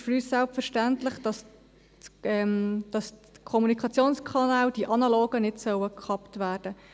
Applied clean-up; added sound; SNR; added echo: none; none; none; none.